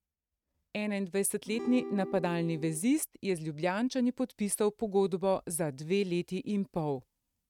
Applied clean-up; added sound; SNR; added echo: neural mask model RNNoise.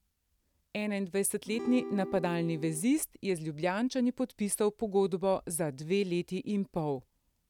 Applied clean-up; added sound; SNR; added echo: none; Acoustic guitar / Strum; 9 dB; none.